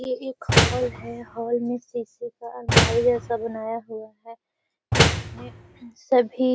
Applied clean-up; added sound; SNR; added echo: none; Slam; -4 dB; none.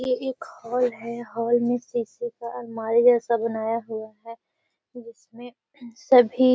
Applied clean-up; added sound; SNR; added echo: none; none; none; none.